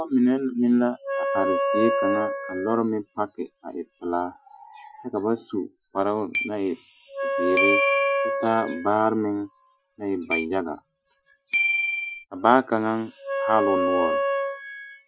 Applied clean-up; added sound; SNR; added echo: classical method Wiener filter.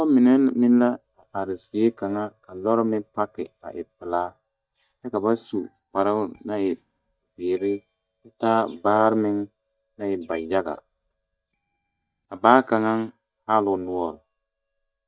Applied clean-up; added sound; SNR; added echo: neural mask model DeepFilterNet 3.